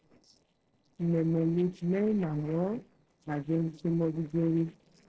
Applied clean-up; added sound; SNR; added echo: neural separator model SepFormer DNS4.